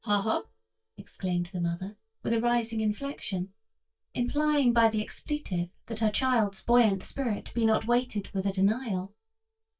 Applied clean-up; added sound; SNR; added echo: neural mask model DeepFilterNet 3.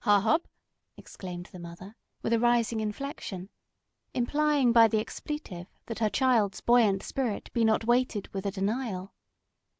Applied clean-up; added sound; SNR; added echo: none; none; none; none.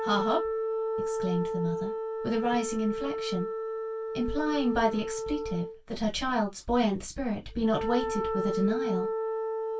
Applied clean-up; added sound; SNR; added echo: none; Wind instrument, woodwind instrument; 2 dB; reverberation time 0.1 s.